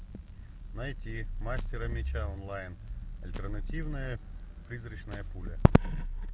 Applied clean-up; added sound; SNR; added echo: none; Crackle; -1 dB; none.